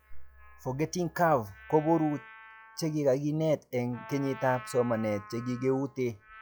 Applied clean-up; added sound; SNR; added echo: classical method log-MMSE.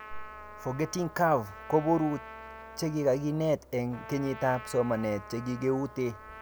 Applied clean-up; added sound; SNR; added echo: none; Trumpet; 16 dB; none.